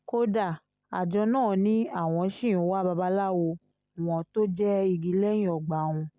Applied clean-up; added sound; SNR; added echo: none; none; none; none.